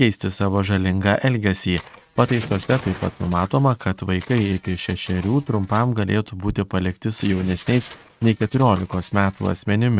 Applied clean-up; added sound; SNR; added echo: neural mask model RNNoise.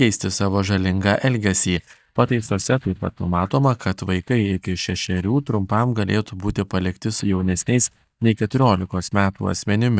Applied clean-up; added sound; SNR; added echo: neural mask model DeepFilterNet 3.